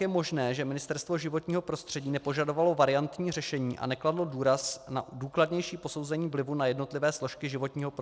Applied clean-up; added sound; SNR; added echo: none; none; none; none.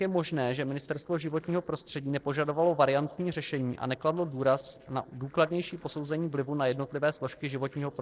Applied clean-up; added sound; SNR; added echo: neural separator model SepFormer DNS4.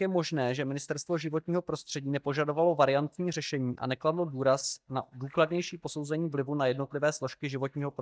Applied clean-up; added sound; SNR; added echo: neural mask model DeepFilterNet 3.